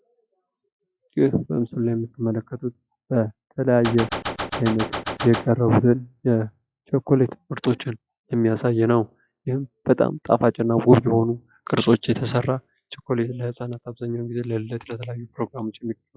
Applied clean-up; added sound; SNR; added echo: classical method log-MMSE.